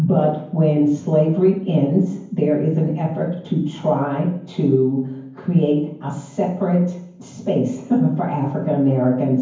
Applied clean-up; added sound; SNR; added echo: none; none; none; reverberation time 0.9 s.